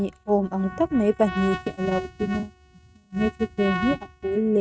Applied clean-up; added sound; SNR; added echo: neural mask model RNNoise.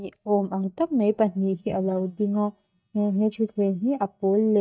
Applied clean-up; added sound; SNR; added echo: neural mask model DeepFilterNet 3.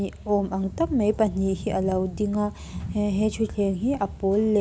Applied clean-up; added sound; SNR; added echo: none; none; none; none.